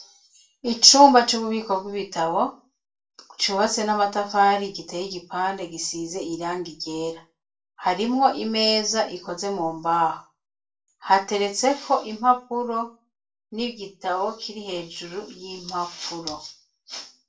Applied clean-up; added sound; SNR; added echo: none; none; none; reverberation time 0.2 s.